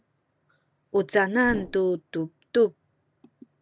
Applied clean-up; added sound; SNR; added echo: none; Whoosh, swoosh, swish; 10 dB; none.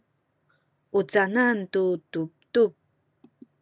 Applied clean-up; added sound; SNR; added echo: none; none; none; none.